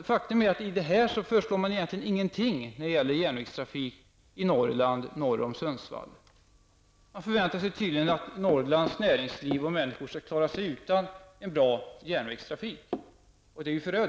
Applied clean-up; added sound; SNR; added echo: none; none; none; none.